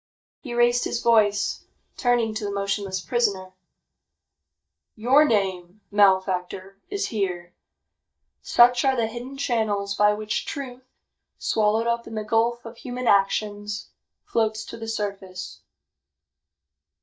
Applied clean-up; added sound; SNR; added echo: neural mask model DeepFilterNet 3.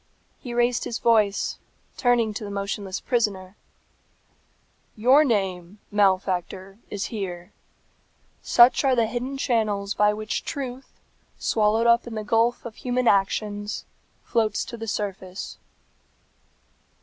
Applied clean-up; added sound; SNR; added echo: none; none; none; none.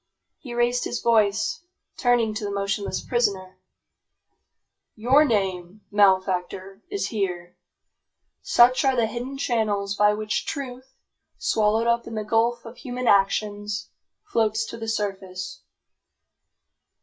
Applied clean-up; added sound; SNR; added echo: classical method WPE with log-MMSE.